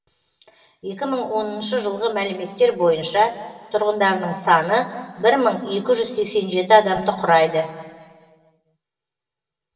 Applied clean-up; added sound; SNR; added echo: none; none; none; reverberation time 1.9 s.